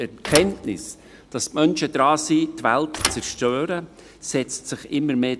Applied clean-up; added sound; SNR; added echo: none; Thump, thud; 11 dB; none.